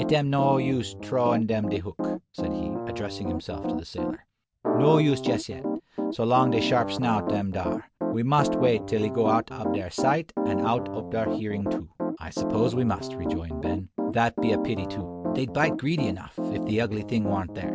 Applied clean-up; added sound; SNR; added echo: none; Piano; 3 dB; none.